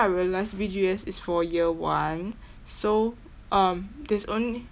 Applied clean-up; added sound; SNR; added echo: none; none; none; none.